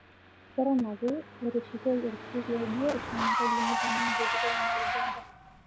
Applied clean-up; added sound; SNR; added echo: none; Engine / Car; 0 dB; none.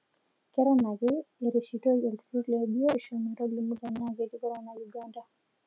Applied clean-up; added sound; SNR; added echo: none; none; none; none.